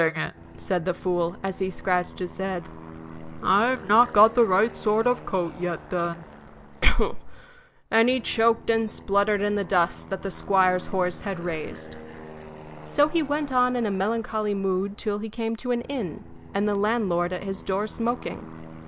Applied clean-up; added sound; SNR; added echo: none; Aircraft; 18 dB; none.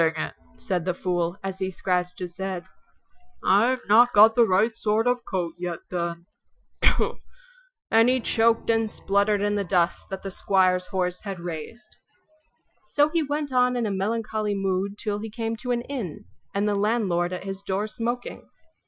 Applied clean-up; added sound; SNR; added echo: classical method Wiener filter.